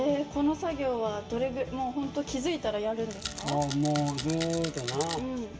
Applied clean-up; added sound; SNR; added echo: none; Rattle; 9 dB; reverberation time 2.9 s.